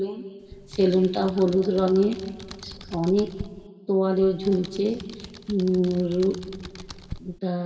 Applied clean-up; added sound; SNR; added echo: none; Computer keyboard; 17 dB; reverberation time 1.8 s.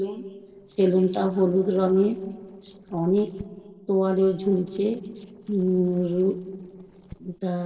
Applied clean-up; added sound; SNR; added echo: neural separator model SepFormer DNS4.